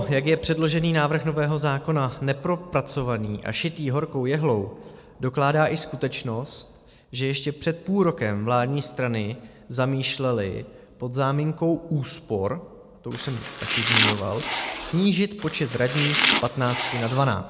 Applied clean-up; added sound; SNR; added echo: none; Domestic sounds, home sounds; 2 dB; none.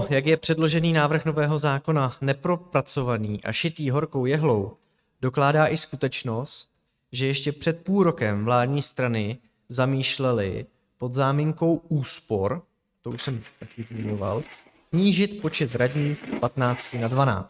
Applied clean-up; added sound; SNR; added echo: neural mask model RNNoise.